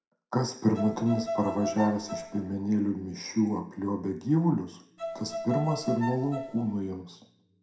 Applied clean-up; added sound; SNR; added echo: none; Bowed string instrument; 7 dB; reverberation time 0.5 s.